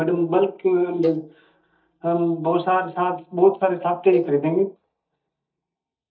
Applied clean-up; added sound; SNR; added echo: neural mask model DeepFilterNet 3.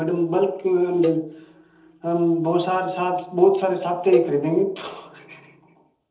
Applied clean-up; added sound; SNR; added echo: none; Cowbell; 10 dB; reverberation time 1.2 s.